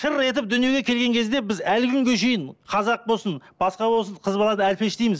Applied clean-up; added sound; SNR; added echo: none; none; none; none.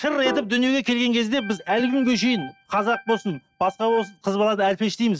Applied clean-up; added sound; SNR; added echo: neural mask model RNNoise.